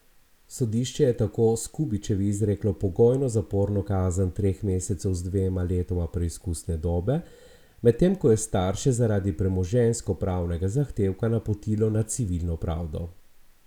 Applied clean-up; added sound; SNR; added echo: none; none; none; none.